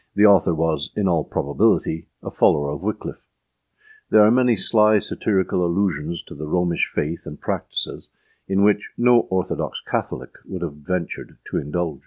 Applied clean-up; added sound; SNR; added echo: none; none; none; none.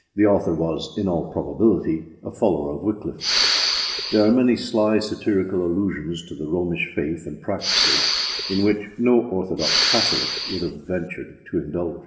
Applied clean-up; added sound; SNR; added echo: none; Respiratory sounds; 0 dB; reverberation time 1.1 s.